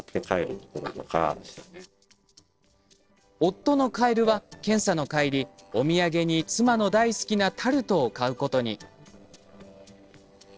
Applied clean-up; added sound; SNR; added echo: neural separator model SepFormer DNS4.